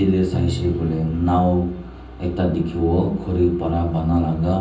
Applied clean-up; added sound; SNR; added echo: none; Bowed string instrument; 14 dB; reverberation time 0.6 s.